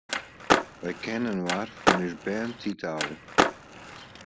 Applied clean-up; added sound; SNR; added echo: none; Skateboard; -5 dB; none.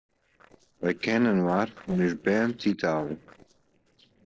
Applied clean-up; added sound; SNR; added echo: neural separator model SepFormer DNS4.